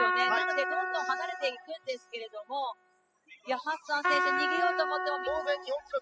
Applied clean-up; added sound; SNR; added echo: classical method spectral subtraction.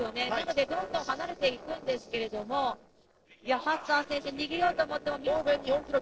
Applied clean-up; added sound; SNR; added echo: neural separator model SepFormer DNS4.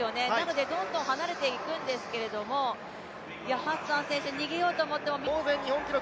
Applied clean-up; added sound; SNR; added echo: none; none; none; none.